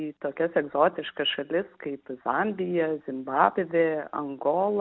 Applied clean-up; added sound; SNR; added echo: none; none; none; none.